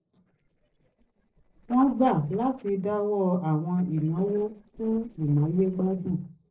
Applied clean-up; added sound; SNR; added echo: neural separator model SepFormer DNS4.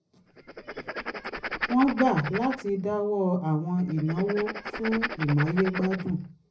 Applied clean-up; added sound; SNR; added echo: none; Writing; 8 dB; reverberation time 0.4 s.